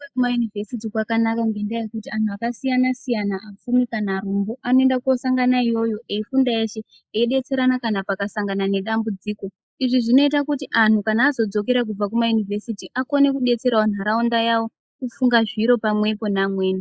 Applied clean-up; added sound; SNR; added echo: neural mask model Resemble Enhance denoiser.